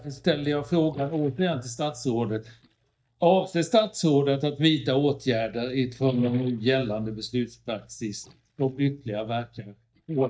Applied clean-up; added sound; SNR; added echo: neural mask model DeepFilterNet 3.